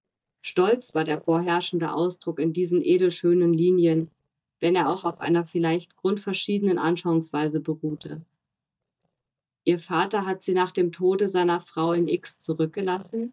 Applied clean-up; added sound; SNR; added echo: neural mask model DeepFilterNet 3.